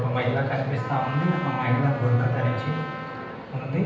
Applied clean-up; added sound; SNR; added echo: none; Trumpet; 12 dB; reverberation time 0.9 s.